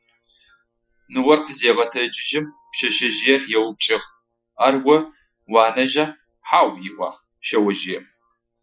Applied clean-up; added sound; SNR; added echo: classical method Wiener filter.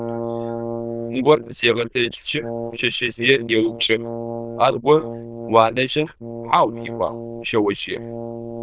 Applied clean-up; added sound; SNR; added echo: neural diffusion model UNIVERSE++.